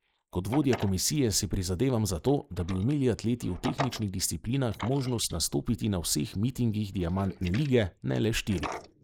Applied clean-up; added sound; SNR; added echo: neural mask model Resemble Enhance denoiser.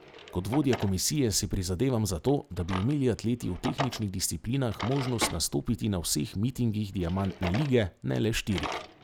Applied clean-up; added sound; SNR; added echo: none; Drawer open or close; 12 dB; none.